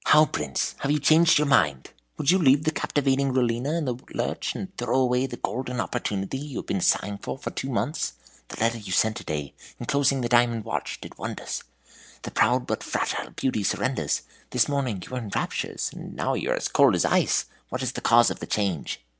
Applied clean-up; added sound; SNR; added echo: none; none; none; none.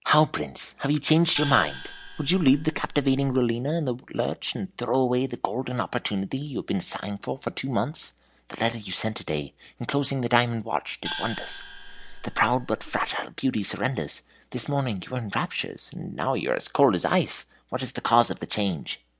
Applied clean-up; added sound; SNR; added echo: none; Gong; 11 dB; none.